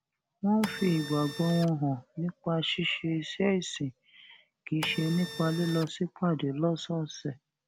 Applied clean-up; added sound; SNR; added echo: none; Printer; 10 dB; none.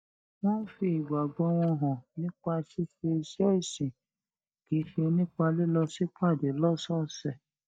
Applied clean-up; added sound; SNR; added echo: neural mask model DeepFilterNet 3.